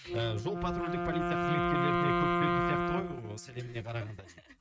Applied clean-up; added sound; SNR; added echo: neural mask model RNNoise.